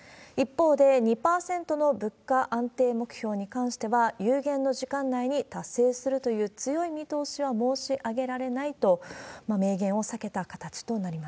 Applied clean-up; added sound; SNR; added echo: none; none; none; none.